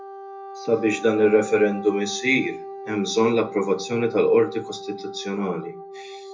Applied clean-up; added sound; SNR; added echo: none; Wind instrument, woodwind instrument; 13 dB; reverberation time 0.3 s.